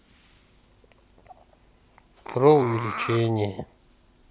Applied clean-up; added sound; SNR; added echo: none; none; none; none.